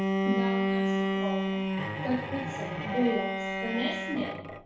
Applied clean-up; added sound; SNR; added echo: none; Bowed string instrument; -4 dB; reverberation time 0.6 s.